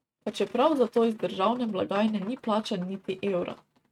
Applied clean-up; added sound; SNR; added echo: neural mask model RNNoise.